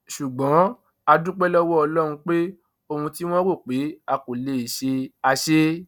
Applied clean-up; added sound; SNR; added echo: none; none; none; none.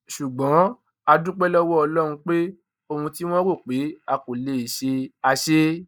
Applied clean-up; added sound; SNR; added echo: neural mask model Resemble Enhance denoiser.